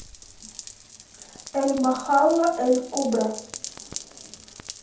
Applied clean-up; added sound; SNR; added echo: none; Rain; 14 dB; reverberation time 0.6 s.